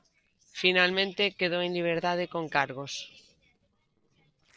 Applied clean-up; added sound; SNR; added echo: neural separator model SepFormer DNS4.